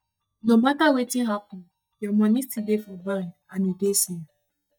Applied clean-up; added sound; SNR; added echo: neural mask model DeepFilterNet 3.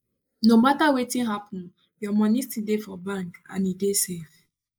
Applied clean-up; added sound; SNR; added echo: neural mask model Resemble Enhance denoiser.